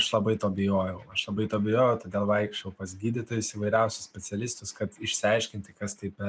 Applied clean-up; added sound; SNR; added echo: none; none; none; none.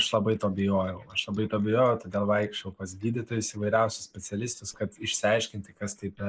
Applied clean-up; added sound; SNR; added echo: neural mask model Resemble Enhance denoiser.